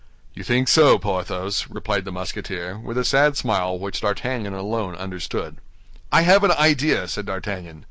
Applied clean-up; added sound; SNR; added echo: none; none; none; none.